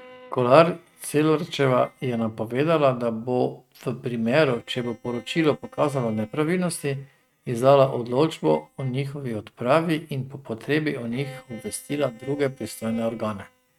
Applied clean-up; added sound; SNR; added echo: neural mask model RNNoise.